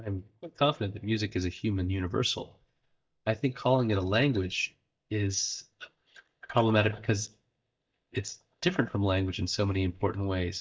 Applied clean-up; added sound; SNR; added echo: neural mask model DeepFilterNet 3.